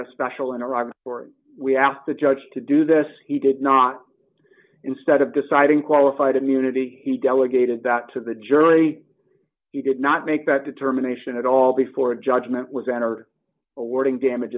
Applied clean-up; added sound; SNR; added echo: none; none; none; none.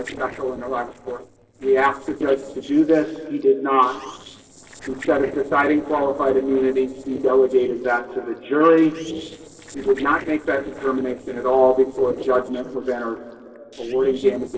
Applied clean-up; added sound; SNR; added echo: neural separator model SepFormer DNS4.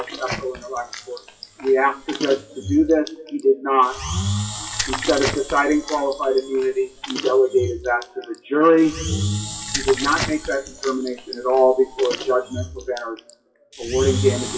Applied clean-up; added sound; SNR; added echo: classical method WPE with log-MMSE.